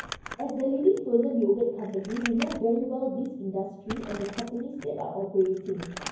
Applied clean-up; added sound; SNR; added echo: none; Crumpling, crinkling; 14 dB; reverberation time 0.9 s.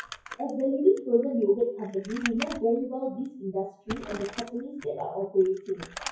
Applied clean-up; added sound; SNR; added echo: classical method WPE with log-MMSE.